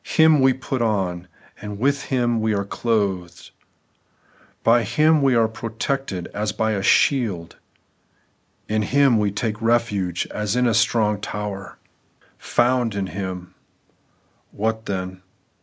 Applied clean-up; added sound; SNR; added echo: none; none; none; none.